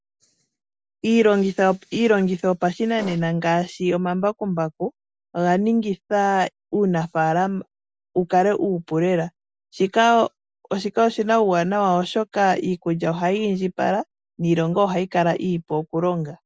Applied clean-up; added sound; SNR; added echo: none; Fart; 14 dB; none.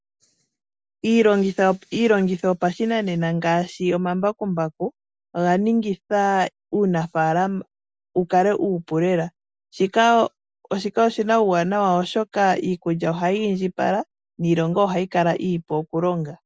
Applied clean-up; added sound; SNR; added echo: none; none; none; none.